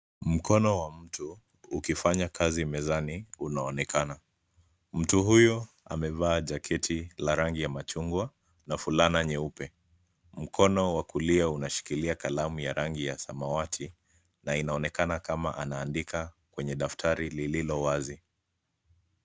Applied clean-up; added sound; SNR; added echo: none; none; none; none.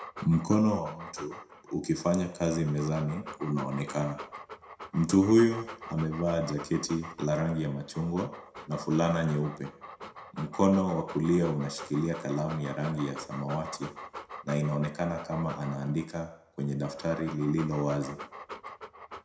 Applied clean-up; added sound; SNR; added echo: none; Dog; 15 dB; reverberation time 0.5 s.